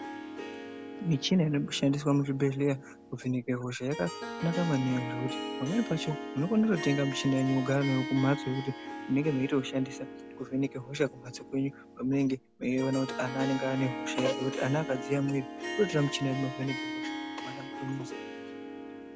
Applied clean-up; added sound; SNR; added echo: none; Harp; 9 dB; none.